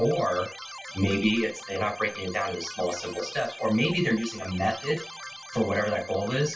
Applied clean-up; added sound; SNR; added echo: none; Keyboard (musical); 14 dB; reverberation time 0.3 s.